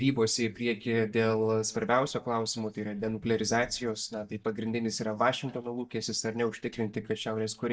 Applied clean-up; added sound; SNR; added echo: neural mask model DeepFilterNet 3.